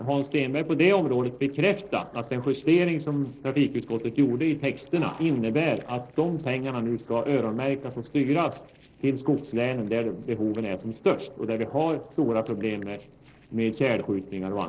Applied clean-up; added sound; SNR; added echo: neural separator model SepFormer DNS4.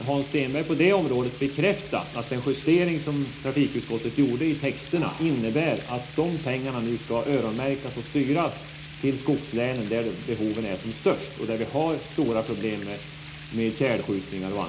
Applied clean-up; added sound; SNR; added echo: none; Water; 16 dB; reverberation time 0.4 s.